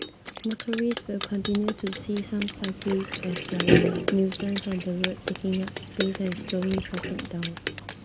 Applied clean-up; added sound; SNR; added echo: none; Drip; 0 dB; none.